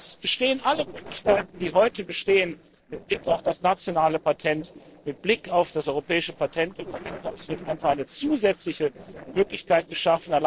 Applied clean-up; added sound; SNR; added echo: neural separator model SepFormer DNS4.